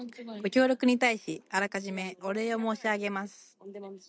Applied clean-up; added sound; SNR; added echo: none; none; none; none.